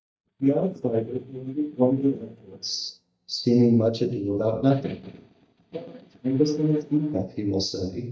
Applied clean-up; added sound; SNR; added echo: neural mask model DeepFilterNet 3.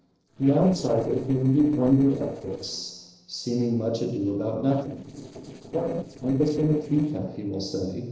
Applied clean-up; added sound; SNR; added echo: neural separator model SepFormer DNS4.